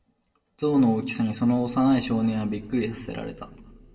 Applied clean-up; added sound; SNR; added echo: none; none; none; reverberation time 1.4 s.